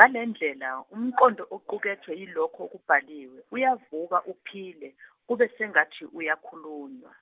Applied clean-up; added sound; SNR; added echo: none; none; none; none.